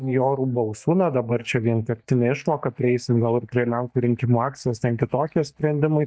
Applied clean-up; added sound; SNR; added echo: neural mask model DeepFilterNet 3.